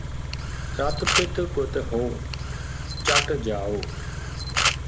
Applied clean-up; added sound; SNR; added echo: none; Camera + Idling / Car; -3 dB; none.